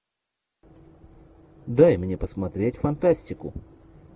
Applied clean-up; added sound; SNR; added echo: none; none; none; none.